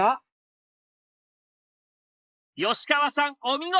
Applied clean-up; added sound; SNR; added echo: neural mask model Resemble Enhance denoiser.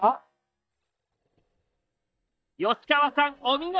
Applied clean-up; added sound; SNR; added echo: neural mask model DeepFilterNet 3.